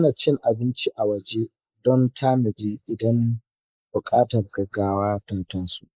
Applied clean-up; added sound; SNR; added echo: neural mask model Resemble Enhance denoiser.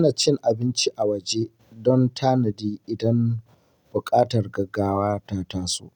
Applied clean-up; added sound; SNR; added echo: none; none; none; none.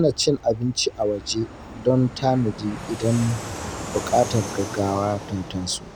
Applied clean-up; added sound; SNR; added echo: none; Fixed-wing aircraft, airplane; 11 dB; none.